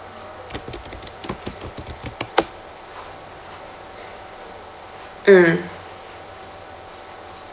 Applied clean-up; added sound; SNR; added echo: none; none; none; none.